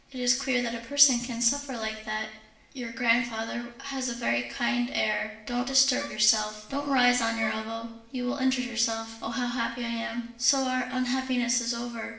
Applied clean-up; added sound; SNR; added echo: none; Wind instrument, woodwind instrument; 16 dB; reverberation time 0.7 s.